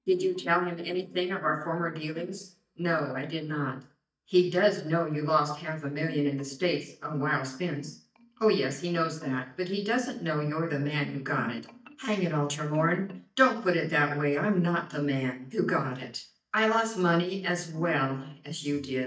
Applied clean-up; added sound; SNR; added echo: neural mask model DeepFilterNet 3.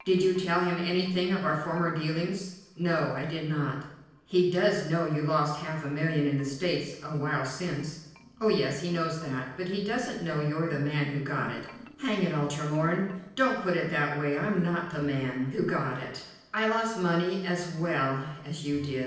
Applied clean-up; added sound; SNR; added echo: neural separator model SepFormer DNS4.